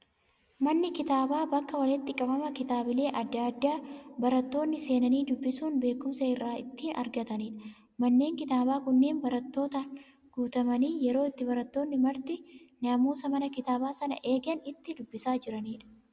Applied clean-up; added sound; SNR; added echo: none; none; none; none.